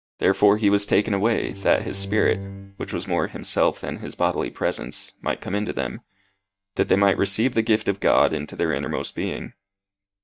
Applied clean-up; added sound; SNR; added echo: neural mask model DeepFilterNet 3.